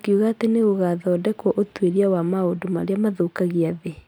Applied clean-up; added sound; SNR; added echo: none; none; none; none.